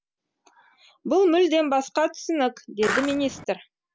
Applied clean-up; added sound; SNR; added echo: none; Skateboard; 5 dB; none.